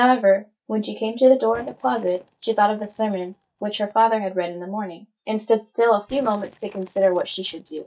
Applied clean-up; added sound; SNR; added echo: neural mask model DeepFilterNet 3.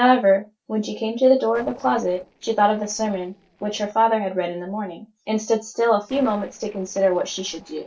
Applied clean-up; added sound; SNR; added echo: neural separator model SepFormer DNS4.